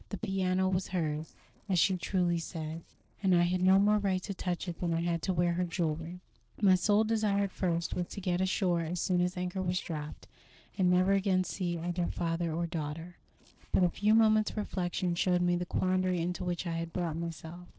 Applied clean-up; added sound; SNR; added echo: neural separator model SepFormer DNS4.